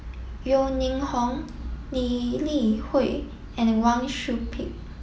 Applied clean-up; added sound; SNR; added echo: none; none; none; none.